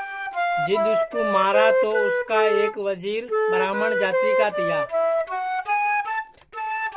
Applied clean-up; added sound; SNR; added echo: none; Wind instrument, woodwind instrument; -4 dB; none.